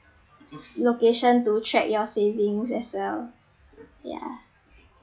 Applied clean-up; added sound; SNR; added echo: classical method log-MMSE.